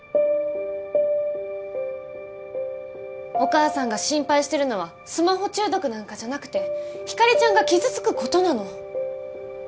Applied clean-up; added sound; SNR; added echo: none; none; none; none.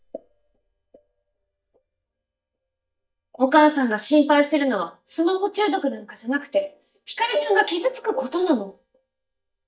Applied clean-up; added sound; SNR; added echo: neural mask model DeepFilterNet 3.